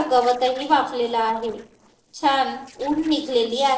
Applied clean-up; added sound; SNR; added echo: neural separator model SepFormer DNS4.